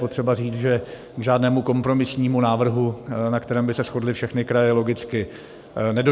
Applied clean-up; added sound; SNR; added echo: none; none; none; none.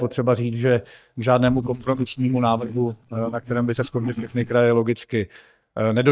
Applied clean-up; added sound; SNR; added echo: neural mask model DeepFilterNet 3.